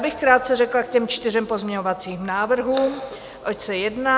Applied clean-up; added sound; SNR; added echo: none; none; none; none.